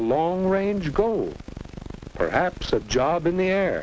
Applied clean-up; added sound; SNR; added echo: none; none; none; none.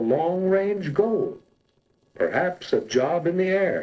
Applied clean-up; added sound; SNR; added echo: neural separator model SepFormer DNS4.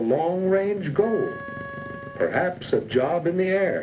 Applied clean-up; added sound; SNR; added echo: none; Wind instrument, woodwind instrument; 16 dB; reverberation time 0.3 s.